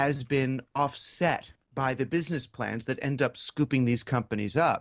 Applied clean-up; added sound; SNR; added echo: none; none; none; none.